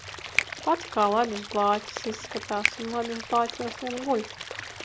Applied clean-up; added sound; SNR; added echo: none; Finger snapping + Stream / Liquid; 6 dB; none.